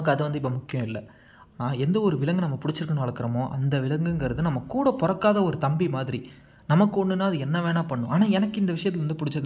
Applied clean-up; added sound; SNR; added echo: none; none; none; none.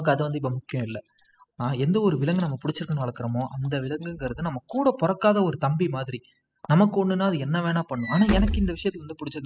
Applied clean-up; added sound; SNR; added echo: classical method spectral subtraction.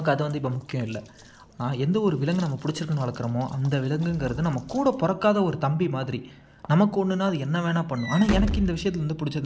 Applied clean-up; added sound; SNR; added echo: none; Walk, footsteps / Slam; 13 dB; none.